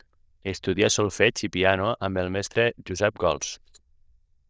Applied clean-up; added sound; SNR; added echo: neural diffusion model UNIVERSE++.